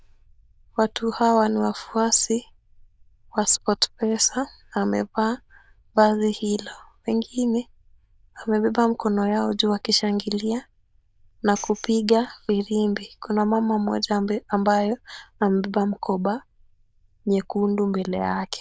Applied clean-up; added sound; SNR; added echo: neural diffusion model UNIVERSE++.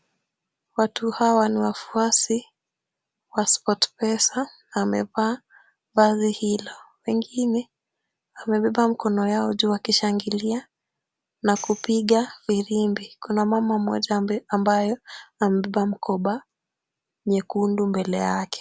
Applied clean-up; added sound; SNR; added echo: none; Tambourine; 19 dB; none.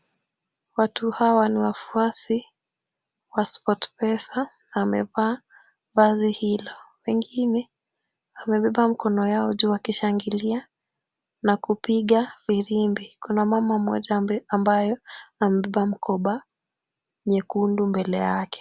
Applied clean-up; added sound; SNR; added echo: none; none; none; none.